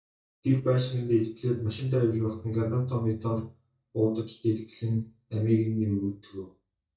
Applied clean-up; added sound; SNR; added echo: neural mask model DeepFilterNet 3.